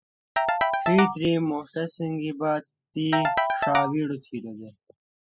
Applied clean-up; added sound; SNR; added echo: classical method spectral subtraction.